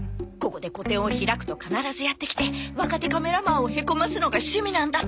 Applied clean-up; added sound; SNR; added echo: none; none; none; none.